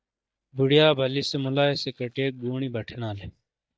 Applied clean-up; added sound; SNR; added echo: neural mask model DeepFilterNet 3.